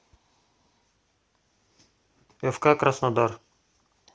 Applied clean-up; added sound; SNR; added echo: none; none; none; none.